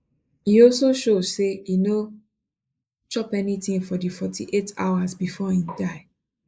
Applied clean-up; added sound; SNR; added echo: neural mask model Resemble Enhance denoiser.